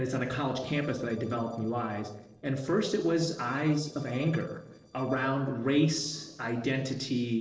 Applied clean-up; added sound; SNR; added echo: neural separator model SepFormer DNS4.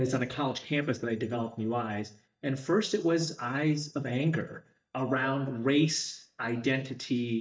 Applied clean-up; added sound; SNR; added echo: neural mask model DeepFilterNet 3.